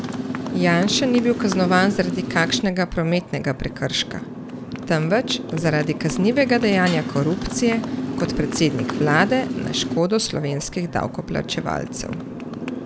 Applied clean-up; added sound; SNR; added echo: none; Motorcycle; 6 dB; none.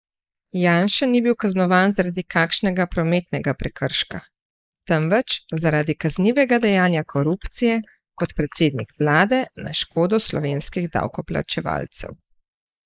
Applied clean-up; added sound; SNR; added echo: neural mask model Resemble Enhance denoiser.